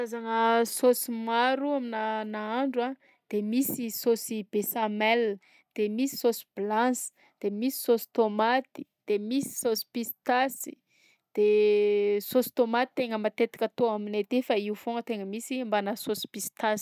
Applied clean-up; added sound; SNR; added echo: none; none; none; none.